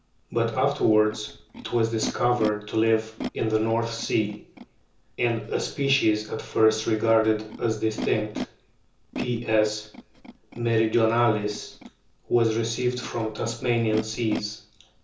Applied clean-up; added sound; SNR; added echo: none; Animal; 14 dB; reverberation time 0.6 s.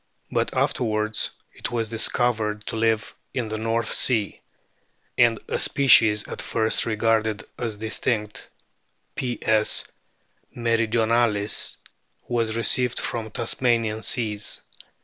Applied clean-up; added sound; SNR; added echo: none; none; none; none.